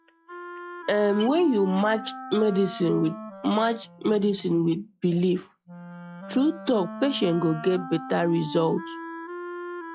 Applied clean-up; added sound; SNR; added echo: classical method log-MMSE.